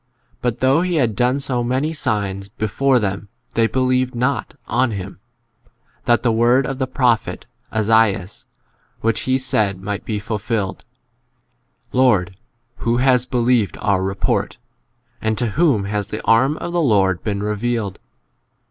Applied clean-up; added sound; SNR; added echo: none; none; none; none.